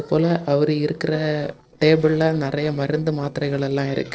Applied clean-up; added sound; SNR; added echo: neural separator model SepFormer DNS4.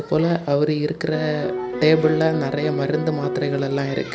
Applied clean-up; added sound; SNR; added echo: none; Piano; 7 dB; none.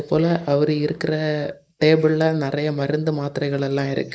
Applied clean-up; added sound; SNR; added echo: neural mask model Resemble Enhance denoiser.